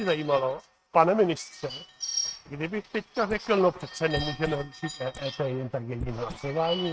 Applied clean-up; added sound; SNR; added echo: neural mask model RNNoise.